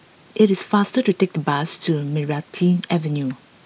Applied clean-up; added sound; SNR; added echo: none; none; none; none.